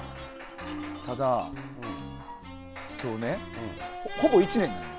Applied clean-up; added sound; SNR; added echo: none; Hammer; 17 dB; none.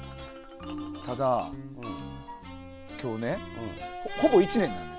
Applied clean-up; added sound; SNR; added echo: none; none; none; none.